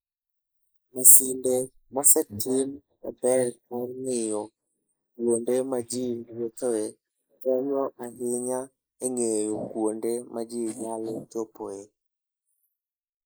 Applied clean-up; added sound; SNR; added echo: neural mask model Resemble Enhance denoiser.